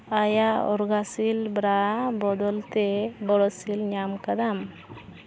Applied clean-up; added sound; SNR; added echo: none; none; none; none.